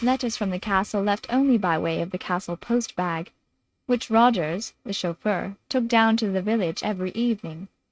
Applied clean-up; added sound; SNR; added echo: neural mask model RNNoise.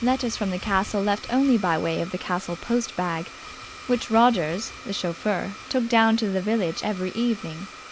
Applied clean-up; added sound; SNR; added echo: none; Domestic sounds, home sounds; 16 dB; none.